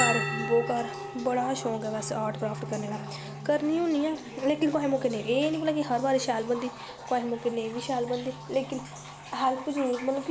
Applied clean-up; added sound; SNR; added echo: none; Bell; 9 dB; none.